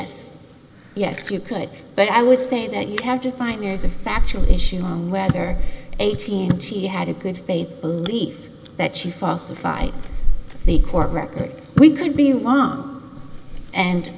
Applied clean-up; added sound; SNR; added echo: none; Chewing, mastication; 2 dB; none.